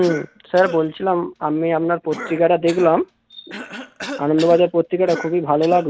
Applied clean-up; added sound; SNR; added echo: none; Cough; 16 dB; none.